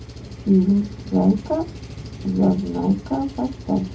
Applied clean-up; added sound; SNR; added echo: none; Engine; 14 dB; reverberation time 0.3 s.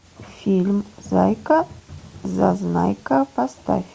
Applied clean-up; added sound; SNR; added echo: none; none; none; none.